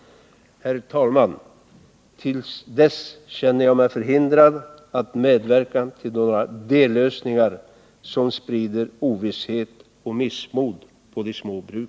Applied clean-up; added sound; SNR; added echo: none; none; none; none.